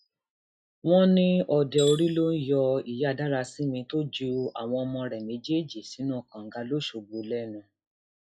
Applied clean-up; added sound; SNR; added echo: classical method log-MMSE.